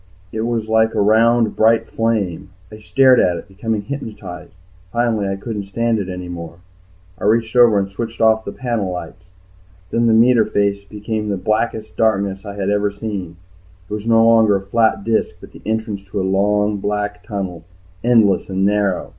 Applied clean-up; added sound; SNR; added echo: none; none; none; none.